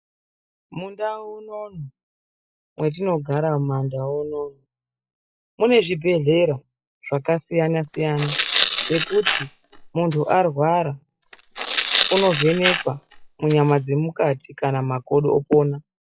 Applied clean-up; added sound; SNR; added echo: classical method log-MMSE.